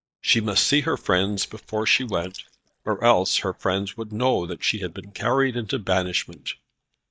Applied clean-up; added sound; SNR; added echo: neural mask model DeepFilterNet 3.